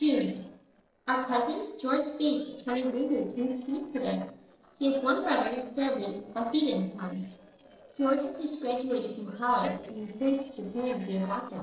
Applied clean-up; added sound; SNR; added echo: neural separator model SepFormer DNS4.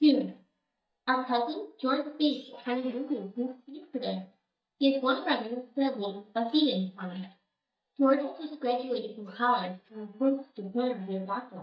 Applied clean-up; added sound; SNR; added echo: neural mask model DeepFilterNet 3.